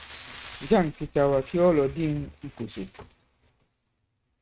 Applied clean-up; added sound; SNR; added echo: neural mask model RNNoise.